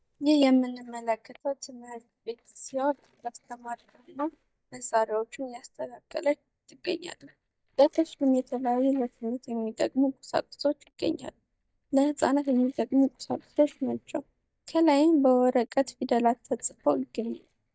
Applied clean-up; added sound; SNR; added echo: neural mask model DeepFilterNet 3.